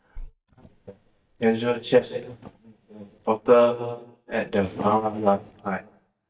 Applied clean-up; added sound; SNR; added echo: neural mask model DeepFilterNet 3.